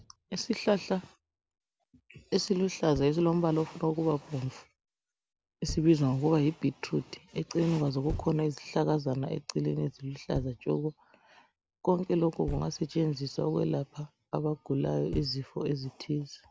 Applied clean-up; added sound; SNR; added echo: none; Thump, thud; 17 dB; none.